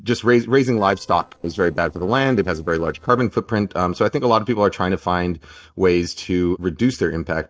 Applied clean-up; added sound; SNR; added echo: neural separator model SepFormer DNS4.